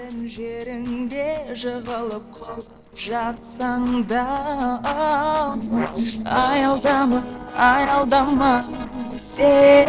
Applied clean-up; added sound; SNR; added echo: neural separator model SepFormer DNS4.